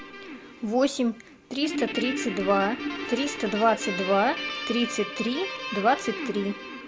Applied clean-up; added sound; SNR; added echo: none; Guitar; 7 dB; none.